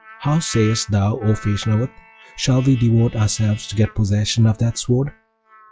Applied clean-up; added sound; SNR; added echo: classical method log-MMSE.